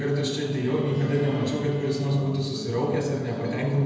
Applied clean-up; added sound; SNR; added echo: none; Bowed string instrument; 20 dB; reverberation time 1.1 s.